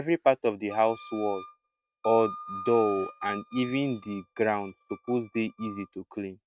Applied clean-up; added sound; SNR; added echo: neural mask model RNNoise.